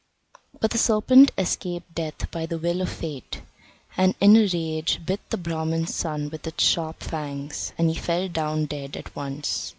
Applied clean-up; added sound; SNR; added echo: none; none; none; none.